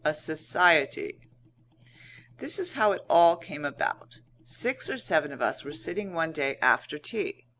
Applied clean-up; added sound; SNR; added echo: none; none; none; none.